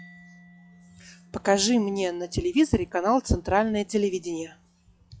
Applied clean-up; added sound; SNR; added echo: classical method log-MMSE.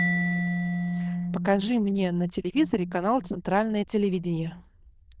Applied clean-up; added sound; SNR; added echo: neural diffusion model UNIVERSE++.